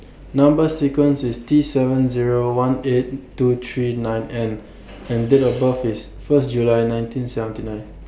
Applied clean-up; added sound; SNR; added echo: none; none; none; none.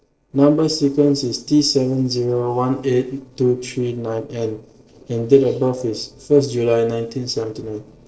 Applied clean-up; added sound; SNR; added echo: neural separator model SepFormer DNS4.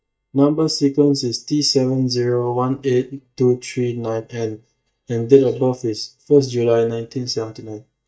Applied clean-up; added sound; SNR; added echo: neural mask model DeepFilterNet 3.